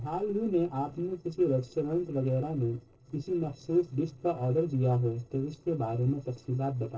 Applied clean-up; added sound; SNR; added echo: neural separator model SepFormer DNS4.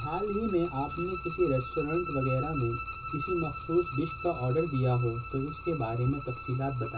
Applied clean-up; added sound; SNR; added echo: none; Bowed string instrument; 9 dB; reverberation time 0.2 s.